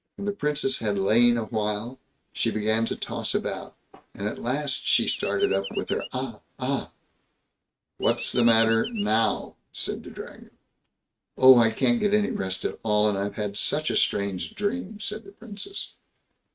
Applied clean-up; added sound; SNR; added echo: neural mask model RNNoise.